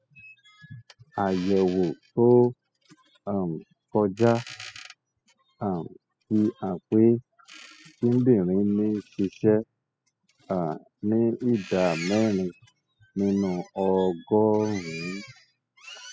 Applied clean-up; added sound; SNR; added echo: classical method spectral subtraction.